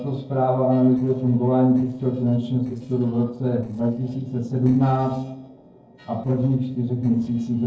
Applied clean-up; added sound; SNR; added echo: neural separator model SepFormer DNS4.